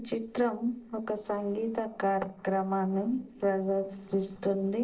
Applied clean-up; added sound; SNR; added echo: neural separator model SepFormer DNS4.